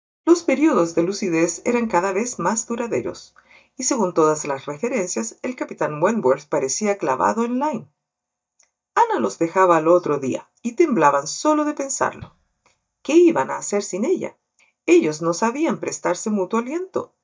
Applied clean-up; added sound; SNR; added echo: neural mask model DeepFilterNet 3.